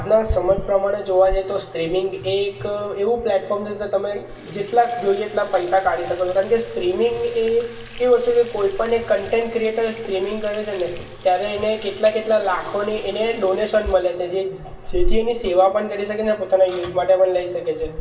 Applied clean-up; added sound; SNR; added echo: none; Sink (filling or washing) / Water tap, faucet; 10 dB; reverberation time 0.2 s.